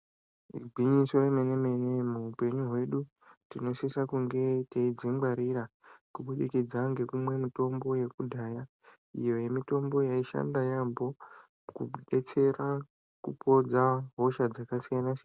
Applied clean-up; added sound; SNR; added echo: none; none; none; none.